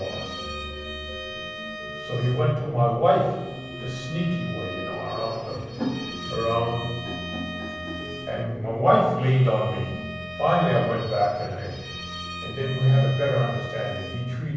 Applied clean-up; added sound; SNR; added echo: none; Bowed string instrument; 12 dB; reverberation time 1.1 s.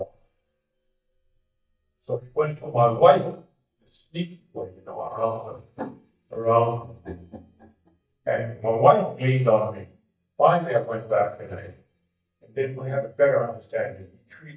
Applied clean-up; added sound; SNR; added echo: neural mask model DeepFilterNet 3.